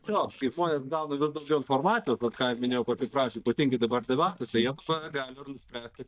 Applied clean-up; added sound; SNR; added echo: neural mask model DeepFilterNet 3.